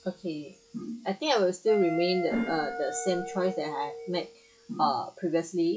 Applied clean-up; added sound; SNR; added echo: classical method log-MMSE.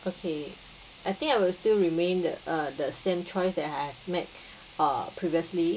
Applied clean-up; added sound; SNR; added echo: none; none; none; none.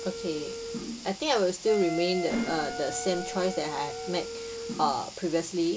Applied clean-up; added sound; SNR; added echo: none; Mechanisms + Wind instrument, woodwind instrument; 8 dB; none.